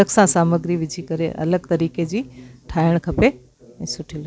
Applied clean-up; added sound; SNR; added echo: none; none; none; none.